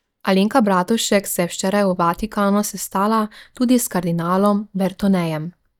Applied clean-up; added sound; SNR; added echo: neural mask model DeepFilterNet 3.